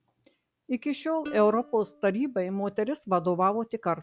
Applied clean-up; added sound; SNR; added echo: none; Plucked string instrument; 20 dB; none.